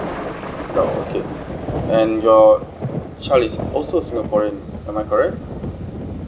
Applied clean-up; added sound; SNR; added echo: none; Thunder; 8 dB; none.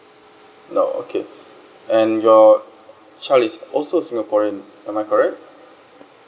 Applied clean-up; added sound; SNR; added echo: none; none; none; none.